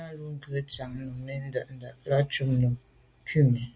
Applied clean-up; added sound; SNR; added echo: none; none; none; none.